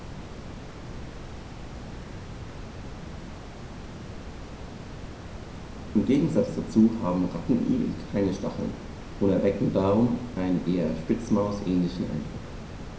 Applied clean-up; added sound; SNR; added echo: none; Water; 11 dB; reverberation time 0.5 s.